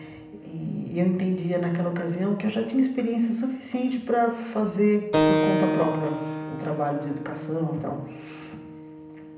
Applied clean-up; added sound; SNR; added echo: none; Keyboard (musical); 4 dB; reverberation time 0.8 s.